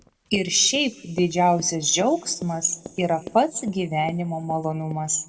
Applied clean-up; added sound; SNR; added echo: none; Run; 20 dB; reverberation time 1.2 s.